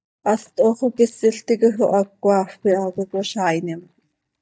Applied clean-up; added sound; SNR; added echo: neural mask model DeepFilterNet 3.